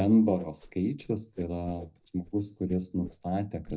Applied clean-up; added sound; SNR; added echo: neural mask model DeepFilterNet 3.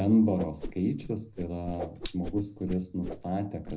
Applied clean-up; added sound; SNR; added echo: none; Whoosh, swoosh, swish; 12 dB; reverberation time 0.4 s.